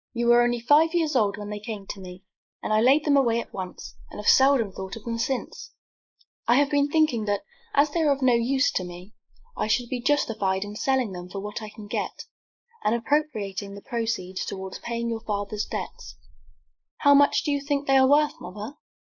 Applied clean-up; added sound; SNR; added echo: neural mask model Resemble Enhance denoiser.